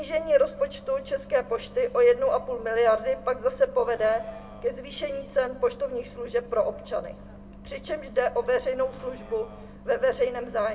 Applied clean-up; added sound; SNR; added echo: none; Bus; 18 dB; reverberation time 0.9 s.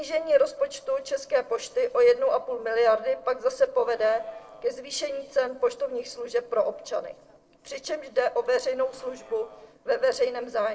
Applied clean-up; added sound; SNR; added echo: neural separator model SepFormer DNS4.